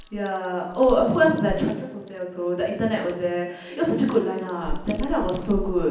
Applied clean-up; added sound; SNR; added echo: none; Chewing, mastication; 11 dB; reverberation time 0.9 s.